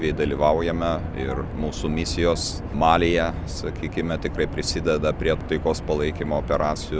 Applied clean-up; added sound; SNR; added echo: none; none; none; none.